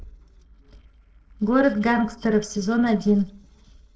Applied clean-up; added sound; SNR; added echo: neural separator model SepFormer DNS4.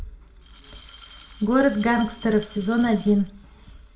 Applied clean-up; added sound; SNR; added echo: none; Glass; 15 dB; reverberation time 0.4 s.